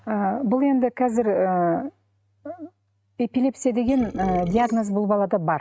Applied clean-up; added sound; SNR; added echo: neural mask model RNNoise.